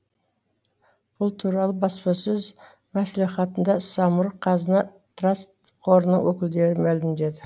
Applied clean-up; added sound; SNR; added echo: none; none; none; none.